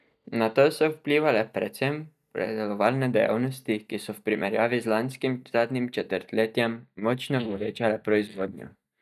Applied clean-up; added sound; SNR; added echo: neural mask model DeepFilterNet 3.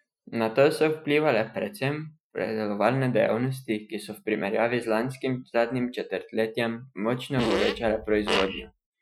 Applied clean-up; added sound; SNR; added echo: classical method Wiener filter.